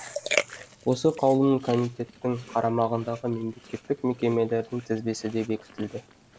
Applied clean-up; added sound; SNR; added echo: neural mask model Resemble Enhance denoiser.